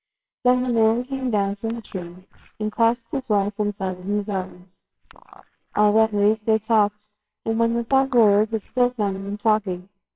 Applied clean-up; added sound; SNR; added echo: neural separator model SepFormer WHAMR!.